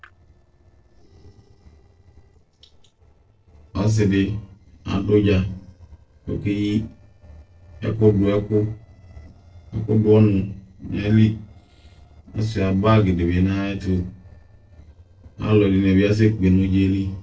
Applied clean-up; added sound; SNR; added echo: neural separator model SepFormer DNS4.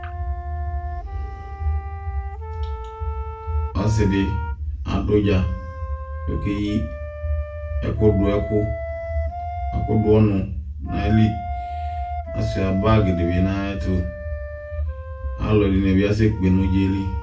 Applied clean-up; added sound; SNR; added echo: none; Wind instrument, woodwind instrument; 13 dB; reverberation time 0.2 s.